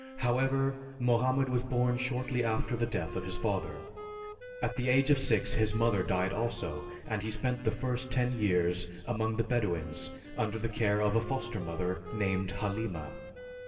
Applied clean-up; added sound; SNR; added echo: none; Wind instrument, woodwind instrument; 15 dB; reverberation time 2.7 s.